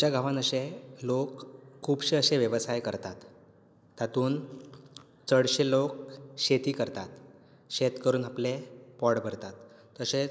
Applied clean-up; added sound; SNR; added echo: none; none; none; none.